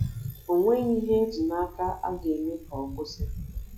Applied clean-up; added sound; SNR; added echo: classical method log-MMSE.